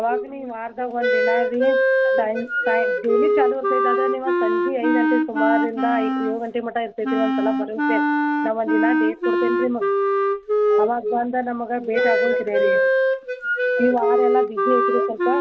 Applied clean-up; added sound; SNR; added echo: none; Wind instrument, woodwind instrument; -5 dB; none.